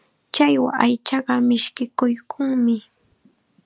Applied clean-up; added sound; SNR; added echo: none; none; none; none.